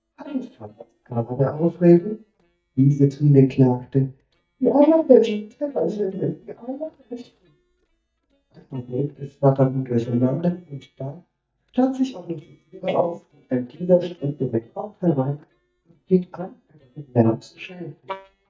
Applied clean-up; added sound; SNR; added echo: neural mask model DeepFilterNet 3.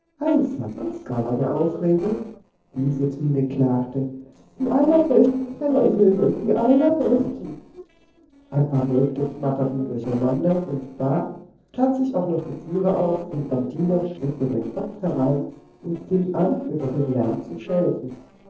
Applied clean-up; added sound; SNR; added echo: neural separator model SepFormer DNS4.